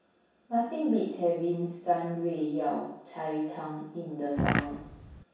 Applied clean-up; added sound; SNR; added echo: none; Fart; 0 dB; reverberation time 0.7 s.